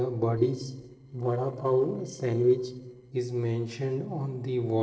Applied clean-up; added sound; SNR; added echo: neural separator model SepFormer DNS4.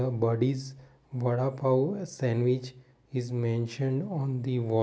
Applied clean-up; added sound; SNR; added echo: none; none; none; none.